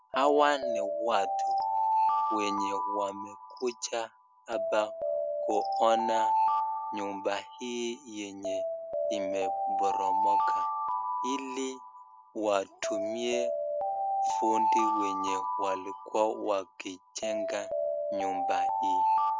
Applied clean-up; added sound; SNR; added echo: none; Alarm; -3 dB; none.